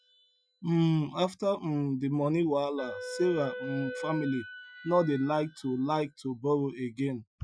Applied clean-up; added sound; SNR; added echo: classical method Wiener filter.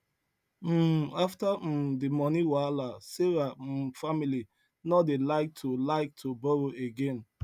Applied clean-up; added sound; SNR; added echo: none; none; none; none.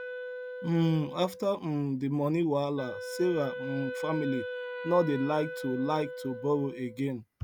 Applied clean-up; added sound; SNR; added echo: none; Wind instrument, woodwind instrument; 9 dB; none.